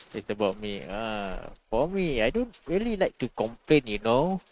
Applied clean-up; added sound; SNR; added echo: neural mask model RNNoise.